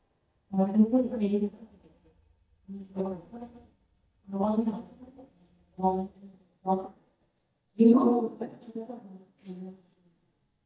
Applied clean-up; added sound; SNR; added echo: neural mask model DeepFilterNet 3.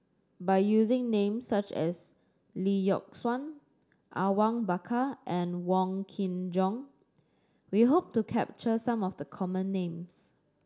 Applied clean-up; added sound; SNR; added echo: none; none; none; none.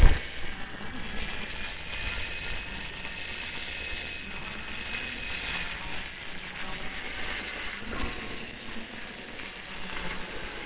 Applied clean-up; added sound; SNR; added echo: neural separator model SepFormer WHAMR!.